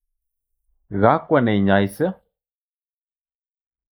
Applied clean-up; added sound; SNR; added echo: neural mask model Resemble Enhance denoiser.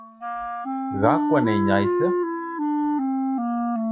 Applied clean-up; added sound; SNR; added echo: classical method log-MMSE.